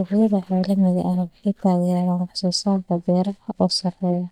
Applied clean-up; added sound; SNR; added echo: neural mask model DeepFilterNet 3.